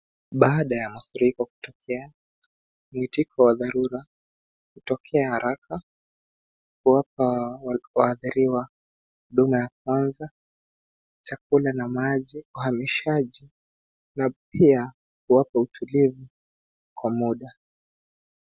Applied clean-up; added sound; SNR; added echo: none; none; none; none.